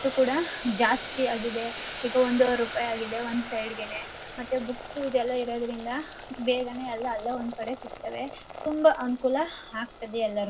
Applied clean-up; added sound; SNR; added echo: none; Boiling; 12 dB; reverberation time 0.4 s.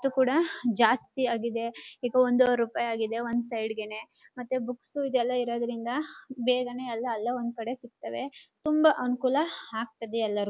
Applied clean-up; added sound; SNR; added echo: none; none; none; none.